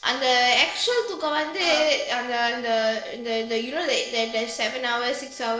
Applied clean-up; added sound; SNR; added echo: neural separator model SepFormer DNS4.